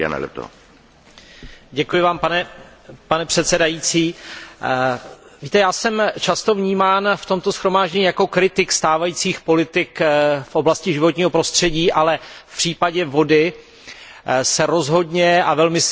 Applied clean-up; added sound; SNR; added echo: none; none; none; none.